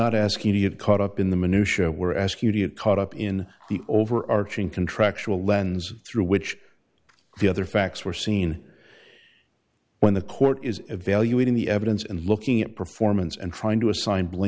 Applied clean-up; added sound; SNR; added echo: none; none; none; none.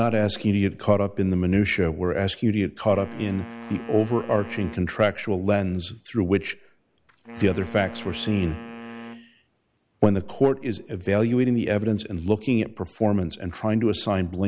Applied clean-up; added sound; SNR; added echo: none; Wind instrument, woodwind instrument; 17 dB; none.